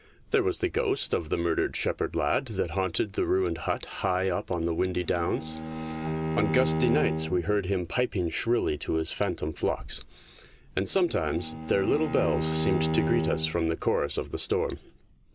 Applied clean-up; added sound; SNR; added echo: none; Bowed string instrument; 4 dB; none.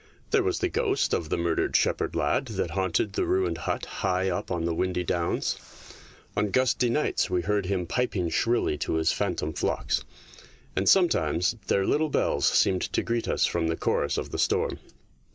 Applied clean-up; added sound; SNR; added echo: none; none; none; none.